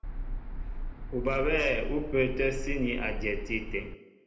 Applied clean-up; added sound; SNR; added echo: none; Car; 3 dB; reverberation time 0.8 s.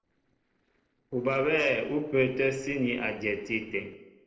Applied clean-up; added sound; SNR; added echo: neural separator model SepFormer DNS4.